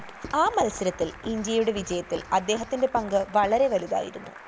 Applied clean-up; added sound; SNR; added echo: none; Writing + Applause; 16 dB; none.